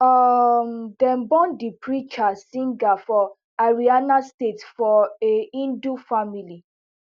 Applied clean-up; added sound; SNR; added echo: none; none; none; none.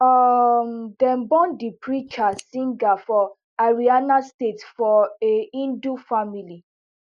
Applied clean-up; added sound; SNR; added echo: neural mask model Resemble Enhance denoiser.